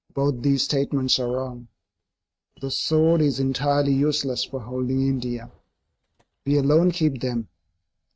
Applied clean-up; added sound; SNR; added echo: neural mask model RNNoise.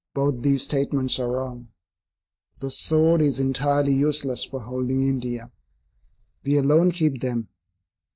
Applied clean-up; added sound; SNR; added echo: neural mask model DeepFilterNet 3.